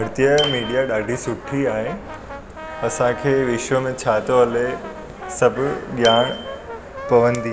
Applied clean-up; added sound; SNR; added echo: none; Bicycle bell + Brass instrument; 11 dB; none.